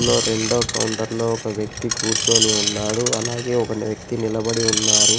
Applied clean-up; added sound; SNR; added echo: none; Screech; 0 dB; none.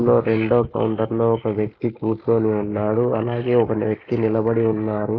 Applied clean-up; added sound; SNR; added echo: neural mask model Resemble Enhance denoiser.